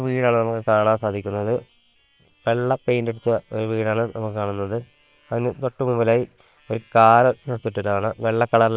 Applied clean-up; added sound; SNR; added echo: neural separator model SepFormer WHAM!.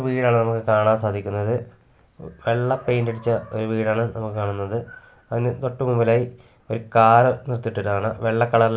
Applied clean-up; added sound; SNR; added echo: none; none; none; none.